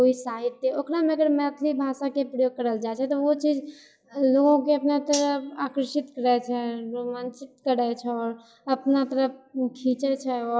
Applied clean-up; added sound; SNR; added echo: classical method log-MMSE.